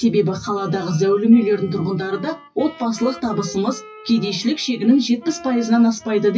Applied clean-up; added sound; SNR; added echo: classical method WPE with log-MMSE.